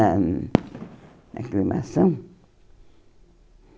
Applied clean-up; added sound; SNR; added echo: none; Fireworks; 8 dB; none.